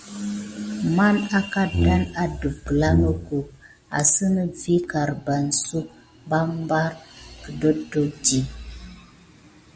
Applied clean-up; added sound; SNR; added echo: none; Brass instrument; 0 dB; none.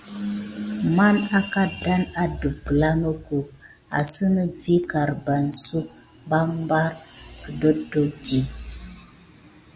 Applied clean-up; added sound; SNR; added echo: none; none; none; none.